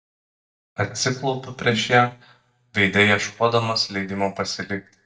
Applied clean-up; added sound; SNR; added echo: neural mask model DeepFilterNet 3.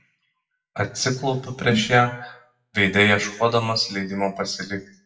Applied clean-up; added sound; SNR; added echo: classical method WPE with log-MMSE.